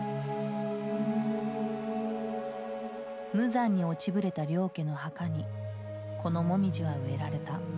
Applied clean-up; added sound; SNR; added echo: none; none; none; none.